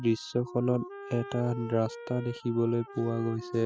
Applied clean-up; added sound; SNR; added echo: classical method spectral subtraction.